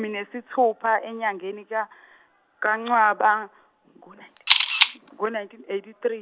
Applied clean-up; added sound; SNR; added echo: none; Camera; -3 dB; none.